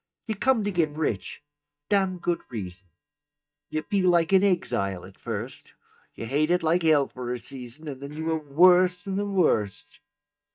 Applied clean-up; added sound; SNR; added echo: neural mask model DeepFilterNet 3.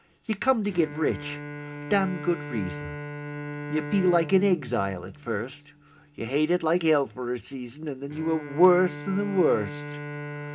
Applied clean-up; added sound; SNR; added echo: none; Bowed string instrument; 11 dB; reverberation time 0.3 s.